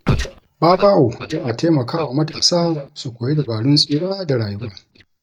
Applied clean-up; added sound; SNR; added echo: neural mask model DeepFilterNet 3.